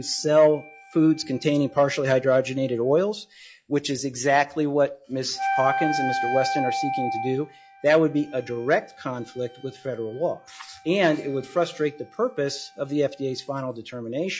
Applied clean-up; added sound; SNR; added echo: classical method log-MMSE.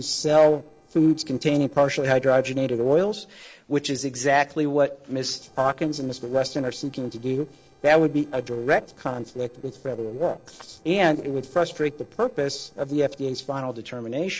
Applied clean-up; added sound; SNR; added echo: neural separator model SepFormer DNS4.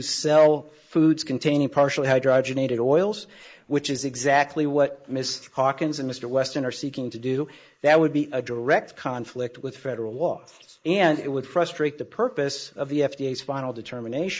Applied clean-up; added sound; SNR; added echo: neural mask model Resemble Enhance denoiser.